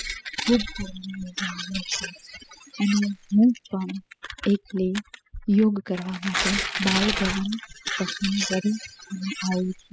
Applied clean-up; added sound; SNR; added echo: classical method spectral subtraction.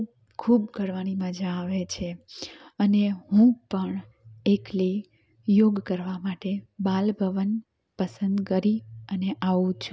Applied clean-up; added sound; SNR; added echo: none; none; none; none.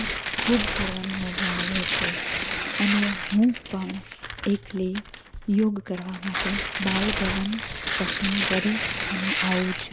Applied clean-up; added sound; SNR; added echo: none; Tearing; 1 dB; none.